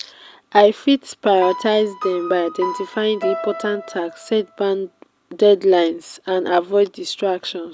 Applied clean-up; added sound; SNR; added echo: none; Piano; 11 dB; none.